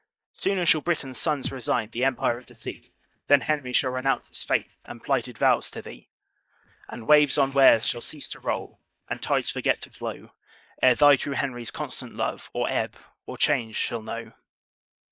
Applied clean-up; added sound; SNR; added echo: neural mask model DeepFilterNet 3.